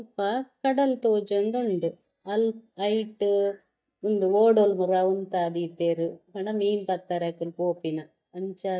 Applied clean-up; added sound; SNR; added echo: neural mask model DeepFilterNet 3.